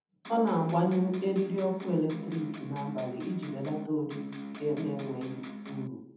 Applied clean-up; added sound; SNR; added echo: none; Electric guitar; 10 dB; reverberation time 0.8 s.